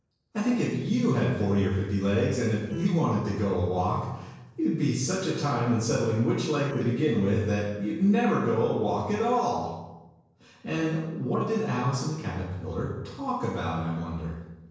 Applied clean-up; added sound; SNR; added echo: neural separator model SepFormer DNS4.